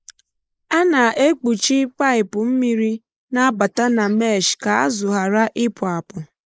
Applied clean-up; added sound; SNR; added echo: neural mask model Resemble Enhance denoiser.